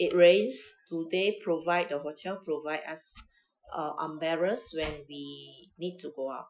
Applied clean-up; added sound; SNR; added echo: classical method Wiener filter.